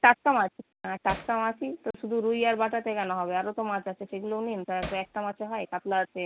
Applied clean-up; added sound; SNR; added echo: none; Hammer; 11 dB; none.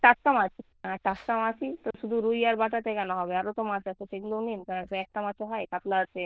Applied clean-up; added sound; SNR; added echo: neural diffusion model UNIVERSE++.